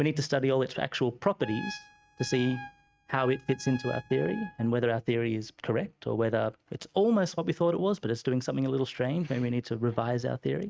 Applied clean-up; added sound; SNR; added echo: neural mask model RNNoise.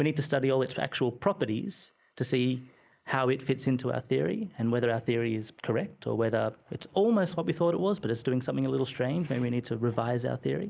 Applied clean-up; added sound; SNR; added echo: neural mask model Resemble Enhance denoiser.